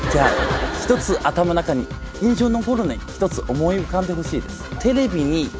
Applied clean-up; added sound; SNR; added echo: none; none; none; none.